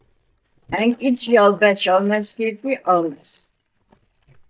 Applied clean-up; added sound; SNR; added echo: neural mask model DeepFilterNet 3.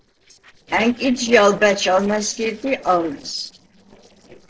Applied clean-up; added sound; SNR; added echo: neural separator model SepFormer DNS4.